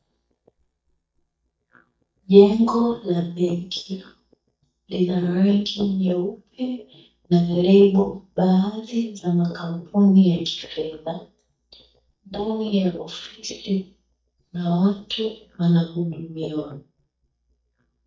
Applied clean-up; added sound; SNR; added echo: neural mask model DeepFilterNet 3.